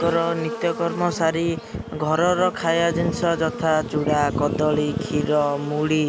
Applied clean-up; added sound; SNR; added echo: none; Buzz; 11 dB; none.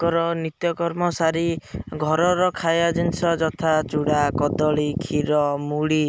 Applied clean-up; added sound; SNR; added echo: none; none; none; none.